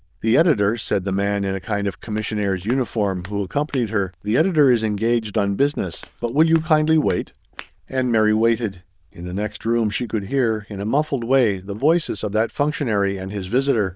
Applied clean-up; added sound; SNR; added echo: neural diffusion model UNIVERSE++.